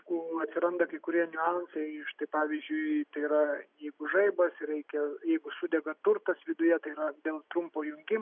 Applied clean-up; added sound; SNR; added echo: none; none; none; none.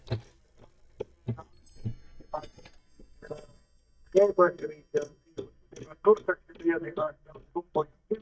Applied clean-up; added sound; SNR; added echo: neural mask model DeepFilterNet 3.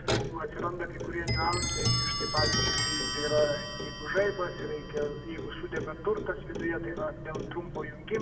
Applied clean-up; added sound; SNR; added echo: none; Clock; 0 dB; reverberation time 1.1 s.